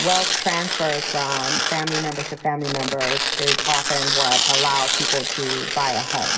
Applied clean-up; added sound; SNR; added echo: none; Tearing; -2 dB; reverberation time 1.7 s.